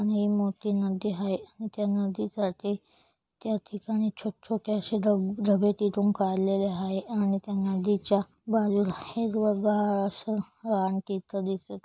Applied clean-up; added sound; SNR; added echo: none; none; none; none.